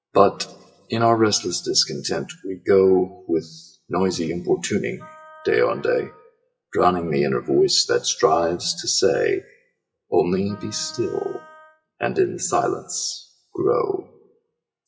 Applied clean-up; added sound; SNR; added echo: classical method WPE with log-MMSE.